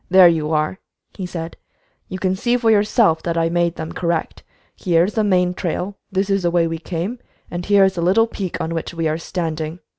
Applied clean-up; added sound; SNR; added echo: none; none; none; none.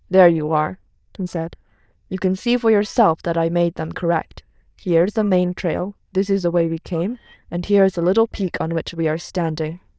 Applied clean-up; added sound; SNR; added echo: neural diffusion model UNIVERSE++.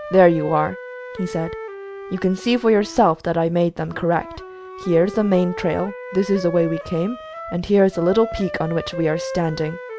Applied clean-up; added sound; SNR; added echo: none; Wind instrument, woodwind instrument; 12 dB; none.